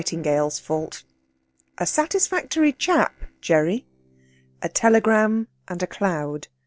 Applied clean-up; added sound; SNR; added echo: neural separator model SepFormer DNS4.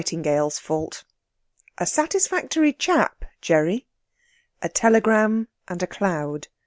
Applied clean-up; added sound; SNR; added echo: none; none; none; none.